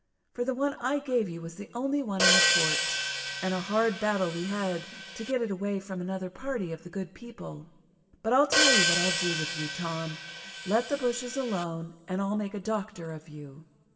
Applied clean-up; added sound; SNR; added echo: none; Hi-hat; -2 dB; reverberation time 2.4 s.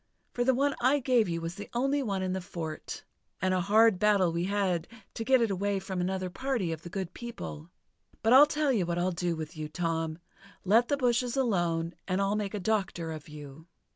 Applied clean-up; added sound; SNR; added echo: none; none; none; none.